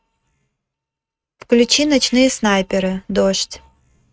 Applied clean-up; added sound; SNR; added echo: neural mask model RNNoise.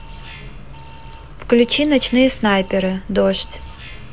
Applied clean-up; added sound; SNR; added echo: none; Alarm; 18 dB; none.